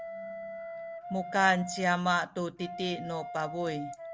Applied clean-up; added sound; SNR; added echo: none; Wind instrument, woodwind instrument; 10 dB; none.